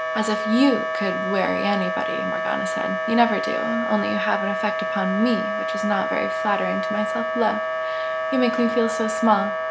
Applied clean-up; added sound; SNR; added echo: none; Wind instrument, woodwind instrument; 1 dB; none.